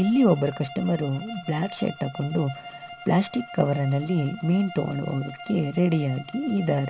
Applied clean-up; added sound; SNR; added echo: none; Bowed string instrument; 16 dB; none.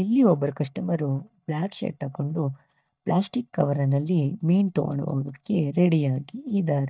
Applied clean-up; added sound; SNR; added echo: neural mask model DeepFilterNet 3.